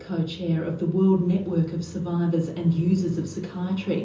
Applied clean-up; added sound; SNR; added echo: none; Car passing by; 19 dB; reverberation time 0.6 s.